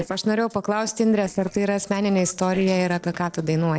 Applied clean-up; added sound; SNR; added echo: neural separator model SepFormer DNS4.